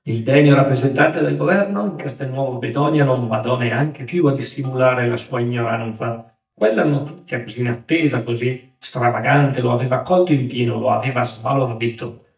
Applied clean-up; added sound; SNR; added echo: neural mask model DeepFilterNet 3.